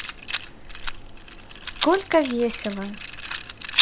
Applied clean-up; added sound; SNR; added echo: none; Rattle; 3 dB; none.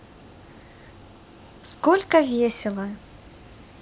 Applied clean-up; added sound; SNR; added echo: none; none; none; none.